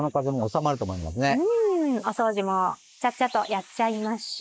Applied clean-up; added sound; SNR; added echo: neural mask model Resemble Enhance denoiser.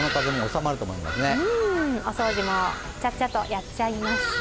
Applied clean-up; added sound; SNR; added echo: none; Bird vocalization, bird call, bird song; 5 dB; none.